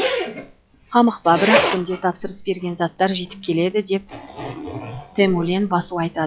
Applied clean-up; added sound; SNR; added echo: classical method log-MMSE.